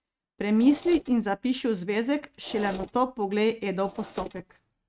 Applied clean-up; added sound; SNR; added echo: neural mask model RNNoise.